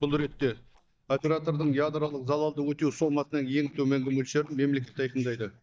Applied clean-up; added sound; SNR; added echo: neural mask model DeepFilterNet 3.